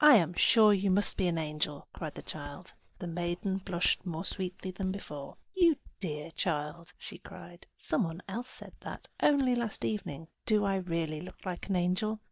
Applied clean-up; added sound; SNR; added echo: neural mask model DeepFilterNet 3.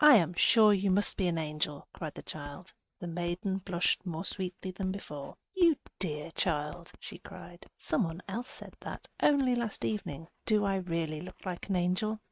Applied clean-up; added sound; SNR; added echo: neural mask model RNNoise.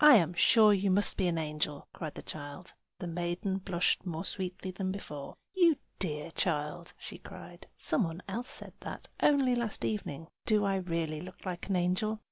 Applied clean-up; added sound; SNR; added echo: none; none; none; none.